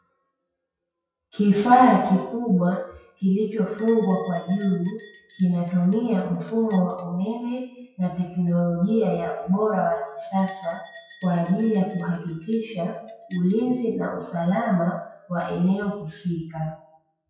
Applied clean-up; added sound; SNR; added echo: classical method WPE with log-MMSE.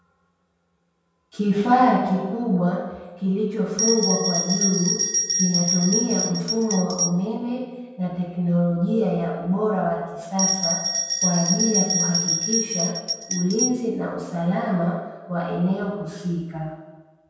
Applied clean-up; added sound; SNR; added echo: none; Bell; 1 dB; reverberation time 1.1 s.